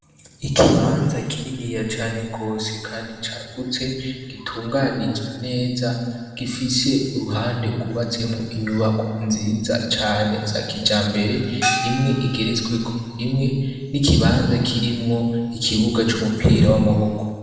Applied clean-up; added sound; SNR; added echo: none; Gong; 5 dB; reverberation time 1.5 s.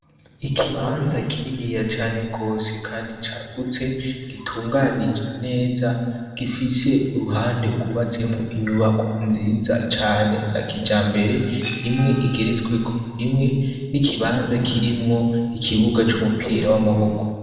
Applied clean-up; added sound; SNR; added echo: neural separator model SepFormer DNS4.